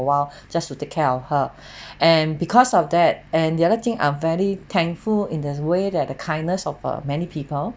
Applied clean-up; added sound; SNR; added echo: none; none; none; none.